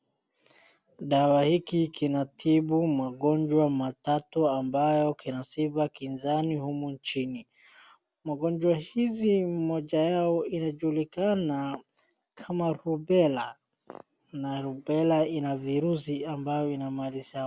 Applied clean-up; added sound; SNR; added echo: none; none; none; none.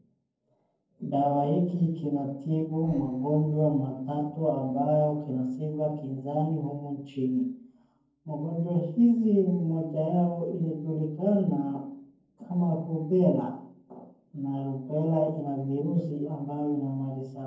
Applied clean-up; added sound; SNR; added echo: neural separator model SepFormer DNS4.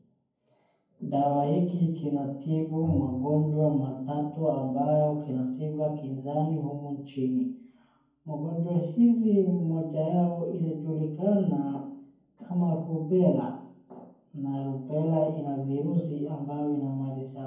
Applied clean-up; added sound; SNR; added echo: none; Bowed string instrument; 15 dB; reverberation time 0.9 s.